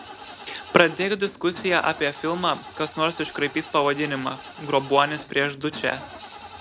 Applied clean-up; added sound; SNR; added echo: none; Engine starting / Car; 16 dB; none.